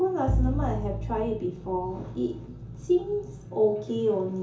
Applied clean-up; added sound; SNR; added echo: none; Bowed string instrument; 3 dB; reverberation time 0.7 s.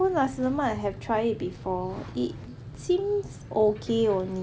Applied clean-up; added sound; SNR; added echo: none; none; none; none.